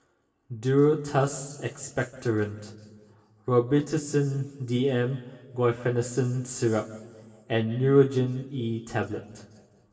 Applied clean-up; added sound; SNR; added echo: none; none; none; reverberation time 1.6 s.